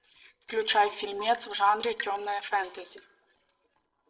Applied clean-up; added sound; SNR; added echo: neural separator model SepFormer DNS4.